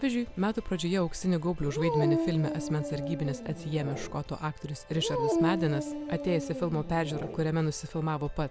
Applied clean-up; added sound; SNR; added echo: none; Dog; 3 dB; none.